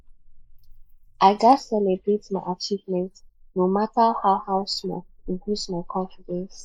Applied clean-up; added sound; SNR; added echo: neural mask model Resemble Enhance denoiser.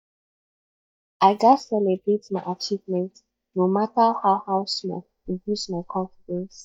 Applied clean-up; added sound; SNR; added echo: neural mask model DeepFilterNet 3.